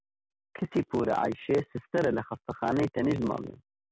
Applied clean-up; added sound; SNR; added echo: none; none; none; none.